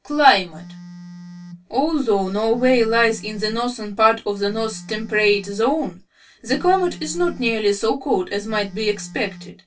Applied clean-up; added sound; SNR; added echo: none; Telephone; 19 dB; reverberation time 0.2 s.